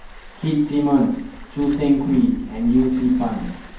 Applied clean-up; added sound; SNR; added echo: none; Waves, surf; 16 dB; reverberation time 0.9 s.